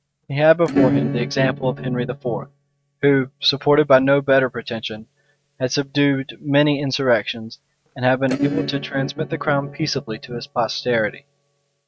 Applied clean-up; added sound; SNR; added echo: neural mask model RNNoise.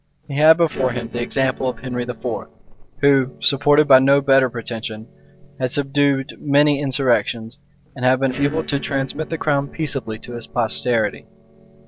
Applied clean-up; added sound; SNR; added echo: neural separator model SepFormer DNS4.